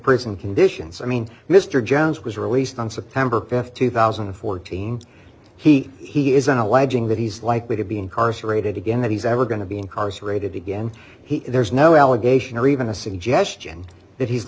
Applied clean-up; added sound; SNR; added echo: none; none; none; none.